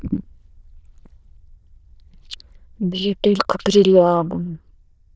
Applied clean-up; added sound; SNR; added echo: neural diffusion model UNIVERSE++.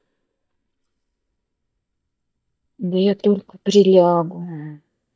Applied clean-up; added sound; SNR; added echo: neural mask model DeepFilterNet 3.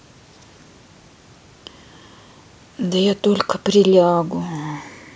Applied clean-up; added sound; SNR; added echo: none; none; none; none.